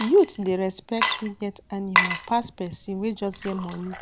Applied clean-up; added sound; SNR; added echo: none; Water / Liquid; 4 dB; none.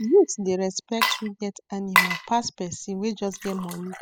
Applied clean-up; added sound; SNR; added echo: classical method spectral subtraction.